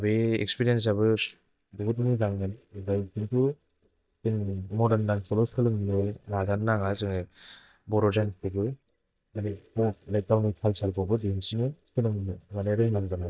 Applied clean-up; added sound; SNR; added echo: neural mask model DeepFilterNet 3.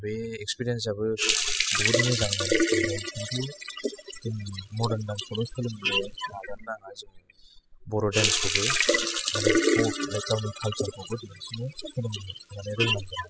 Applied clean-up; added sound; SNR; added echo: classical method spectral subtraction.